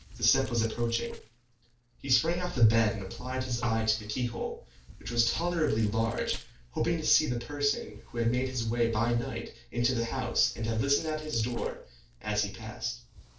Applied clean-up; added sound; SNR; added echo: neural separator model SepFormer DNS4.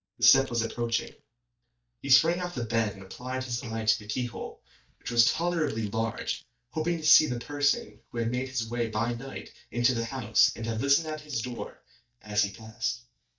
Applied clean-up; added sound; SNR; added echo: neural mask model DeepFilterNet 3.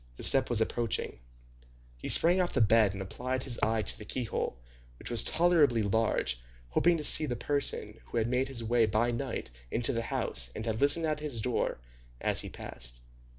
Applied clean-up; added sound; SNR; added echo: none; none; none; none.